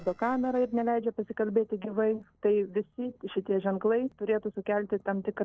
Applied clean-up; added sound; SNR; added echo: neural separator model SepFormer DNS4.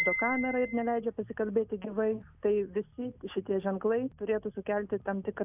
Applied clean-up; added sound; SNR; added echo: none; Bicycle bell; 1 dB; none.